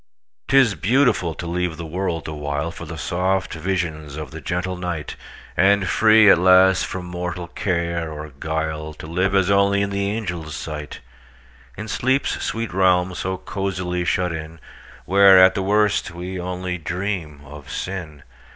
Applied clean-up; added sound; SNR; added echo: none; Knock; 18 dB; none.